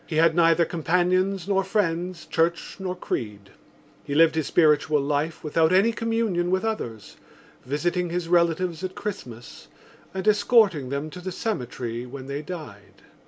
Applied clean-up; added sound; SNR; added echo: none; none; none; none.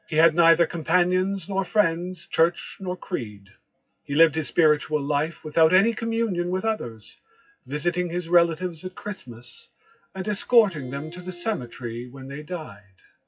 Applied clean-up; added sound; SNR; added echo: classical method WPE with log-MMSE.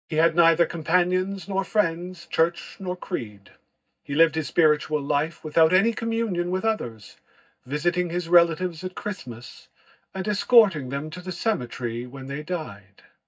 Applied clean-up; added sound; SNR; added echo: neural mask model DeepFilterNet 3.